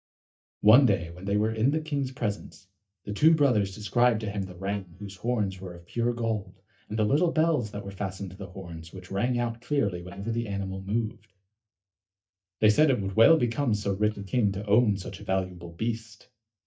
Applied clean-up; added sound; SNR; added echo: neural mask model DeepFilterNet 3.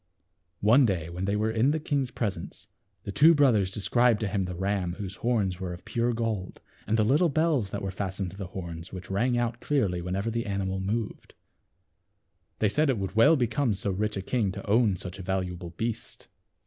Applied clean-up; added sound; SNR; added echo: none; none; none; none.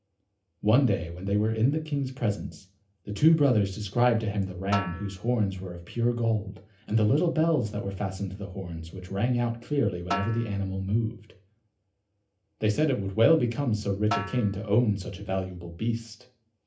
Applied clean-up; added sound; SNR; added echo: none; Snare drum; 11 dB; reverberation time 0.3 s.